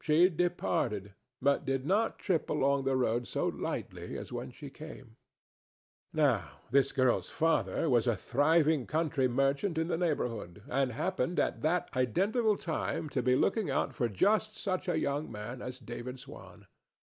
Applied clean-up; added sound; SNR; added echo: none; none; none; none.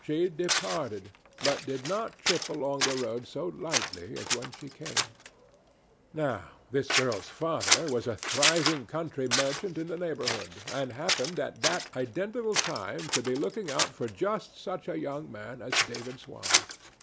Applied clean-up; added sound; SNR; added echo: none; Scissors; 0 dB; none.